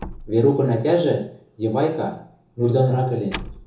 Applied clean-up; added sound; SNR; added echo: none; Slam; 18 dB; reverberation time 0.6 s.